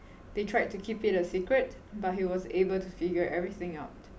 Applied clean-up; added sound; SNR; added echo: none; none; none; none.